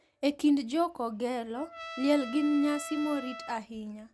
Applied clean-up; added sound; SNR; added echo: none; Trumpet; 15 dB; none.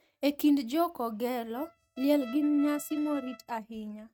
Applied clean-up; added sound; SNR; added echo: neural mask model RNNoise.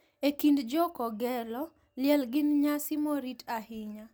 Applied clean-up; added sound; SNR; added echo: none; none; none; none.